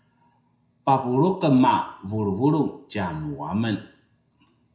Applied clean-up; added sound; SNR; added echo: none; none; none; reverberation time 0.5 s.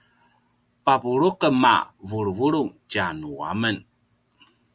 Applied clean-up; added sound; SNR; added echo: none; none; none; none.